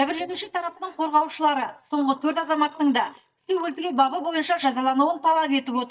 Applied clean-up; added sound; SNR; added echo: neural mask model DeepFilterNet 3.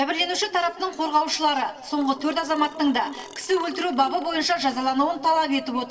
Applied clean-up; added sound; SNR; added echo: neural separator model SepFormer DNS4.